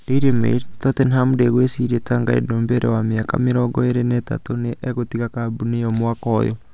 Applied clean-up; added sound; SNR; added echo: none; none; none; none.